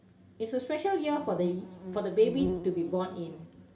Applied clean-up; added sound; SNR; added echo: none; Insect; 8 dB; reverberation time 1.7 s.